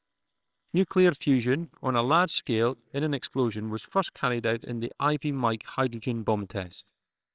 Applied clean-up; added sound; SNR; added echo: neural separator model SepFormer WHAMR!.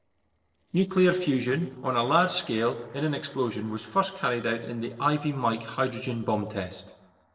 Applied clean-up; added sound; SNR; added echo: neural separator model SepFormer DNS4.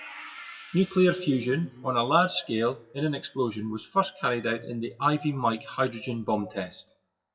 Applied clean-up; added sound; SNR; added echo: classical method WPE with log-MMSE.